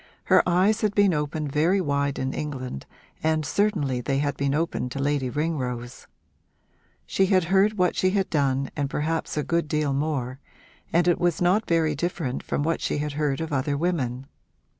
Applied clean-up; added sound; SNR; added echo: none; none; none; none.